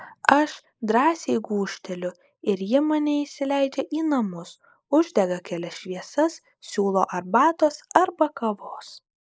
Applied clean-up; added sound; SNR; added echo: neural mask model Resemble Enhance denoiser.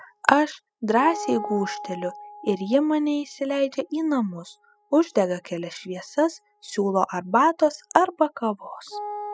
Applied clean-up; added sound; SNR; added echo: classical method spectral subtraction.